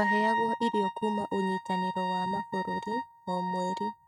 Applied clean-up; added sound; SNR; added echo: neural mask model RNNoise.